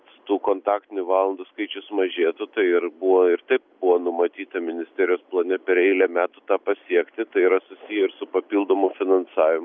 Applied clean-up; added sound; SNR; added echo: none; none; none; none.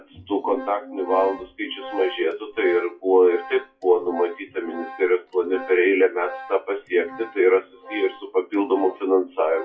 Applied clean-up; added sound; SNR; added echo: classical method WPE with log-MMSE.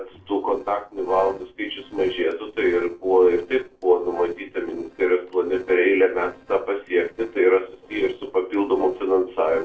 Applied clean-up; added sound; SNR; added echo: neural separator model SepFormer DNS4.